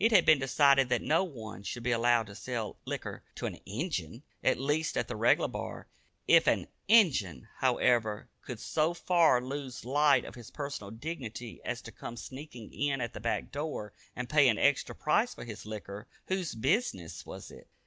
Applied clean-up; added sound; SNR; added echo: none; none; none; none.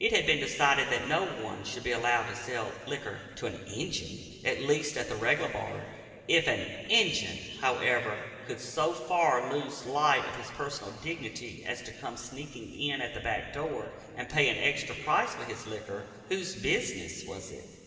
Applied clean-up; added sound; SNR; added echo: none; none; none; reverberation time 2.7 s.